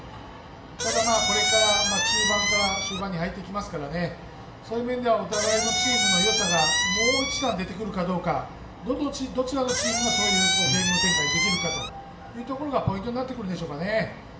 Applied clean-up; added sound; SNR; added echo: none; Squeak; -4 dB; reverberation time 1.0 s.